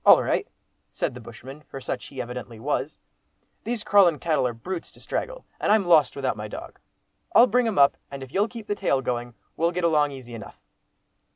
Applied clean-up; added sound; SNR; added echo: none; none; none; none.